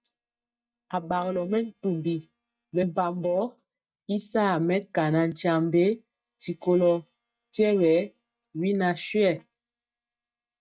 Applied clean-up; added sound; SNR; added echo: neural mask model DeepFilterNet 3.